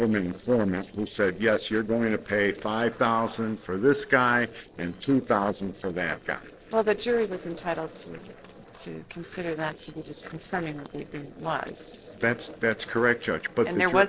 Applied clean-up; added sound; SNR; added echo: neural separator model SepFormer DNS4.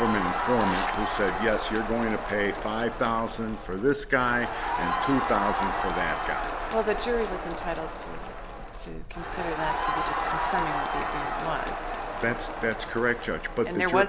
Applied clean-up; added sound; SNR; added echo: none; Crowd; 2 dB; none.